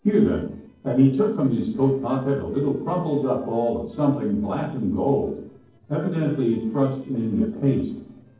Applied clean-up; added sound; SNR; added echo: neural separator model SepFormer DNS4.